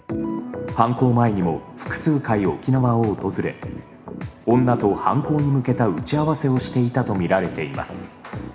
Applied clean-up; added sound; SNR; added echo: none; none; none; reverberation time 1.3 s.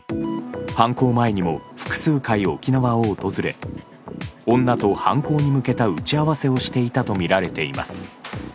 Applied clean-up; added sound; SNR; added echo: none; none; none; none.